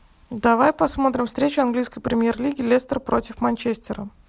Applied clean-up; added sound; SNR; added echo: none; none; none; none.